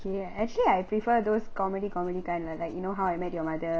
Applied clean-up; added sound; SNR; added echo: none; Writing; 12 dB; none.